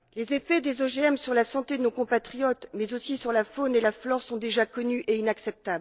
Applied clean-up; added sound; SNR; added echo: neural separator model SepFormer DNS4.